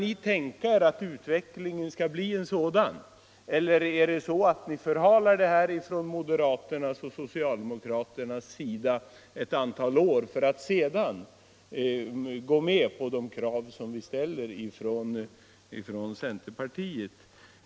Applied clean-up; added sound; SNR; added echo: none; none; none; none.